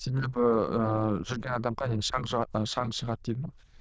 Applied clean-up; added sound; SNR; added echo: neural diffusion model UNIVERSE++.